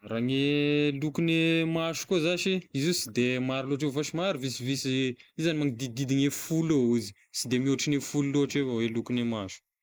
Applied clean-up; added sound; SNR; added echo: neural mask model Resemble Enhance denoiser.